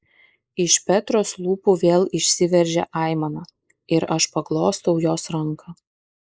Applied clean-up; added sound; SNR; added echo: neural mask model Resemble Enhance denoiser.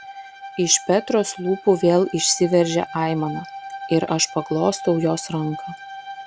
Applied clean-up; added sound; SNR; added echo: none; Bowed string instrument; 15 dB; none.